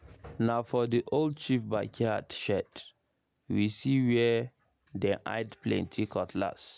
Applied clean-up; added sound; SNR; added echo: none; none; none; none.